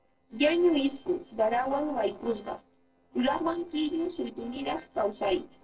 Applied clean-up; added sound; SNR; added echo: neural separator model SepFormer DNS4.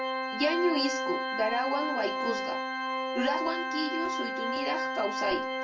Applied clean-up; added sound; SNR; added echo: none; Organ; 0 dB; reverberation time 0.2 s.